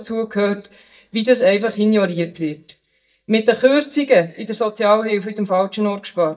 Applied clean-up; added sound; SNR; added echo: neural mask model DeepFilterNet 3.